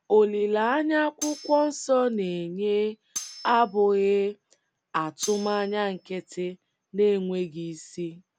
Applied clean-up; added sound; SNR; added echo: none; Cutlery, silverware; 15 dB; none.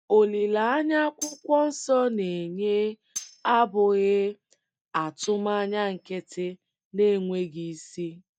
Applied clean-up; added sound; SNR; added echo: neural mask model DeepFilterNet 3.